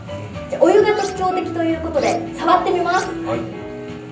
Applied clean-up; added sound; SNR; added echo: none; Cutlery, silverware; 19 dB; reverberation time 0.6 s.